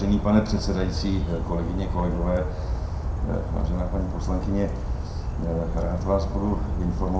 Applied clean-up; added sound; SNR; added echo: none; Bird vocalization, bird call, bird song; 0 dB; reverberation time 0.5 s.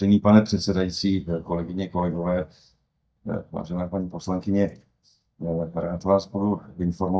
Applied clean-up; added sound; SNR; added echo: neural mask model DeepFilterNet 3.